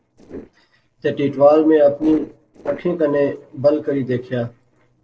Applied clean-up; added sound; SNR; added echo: neural separator model SepFormer DNS4.